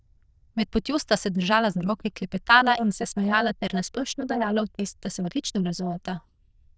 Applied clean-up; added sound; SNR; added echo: neural diffusion model UNIVERSE++.